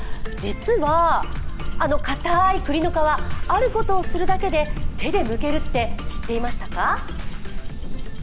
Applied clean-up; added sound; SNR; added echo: none; Tick-tock; -1 dB; none.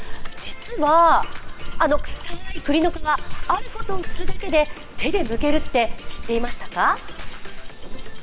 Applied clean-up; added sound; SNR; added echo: neural separator model SepFormer WHAM!.